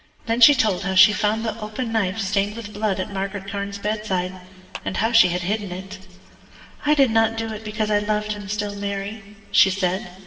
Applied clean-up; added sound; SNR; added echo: none; Clapping; 19 dB; reverberation time 2.8 s.